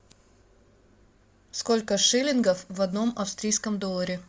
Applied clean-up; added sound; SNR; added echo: none; none; none; none.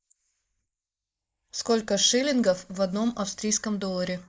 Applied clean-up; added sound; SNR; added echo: neural mask model Resemble Enhance denoiser.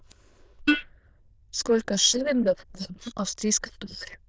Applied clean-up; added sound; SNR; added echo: neural diffusion model UNIVERSE++.